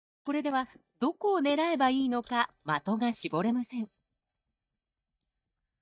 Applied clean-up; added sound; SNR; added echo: neural mask model DeepFilterNet 3.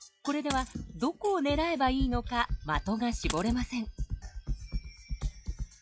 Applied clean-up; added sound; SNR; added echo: classical method log-MMSE.